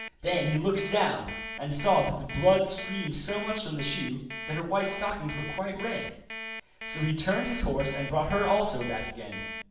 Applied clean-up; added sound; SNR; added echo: none; Alarm; 10 dB; reverberation time 0.6 s.